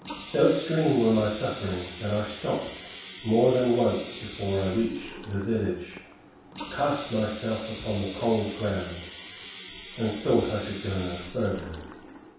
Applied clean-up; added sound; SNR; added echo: none; Water tap, faucet; 15 dB; reverberation time 0.7 s.